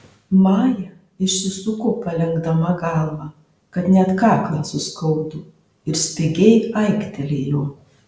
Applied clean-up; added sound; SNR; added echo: none; none; none; none.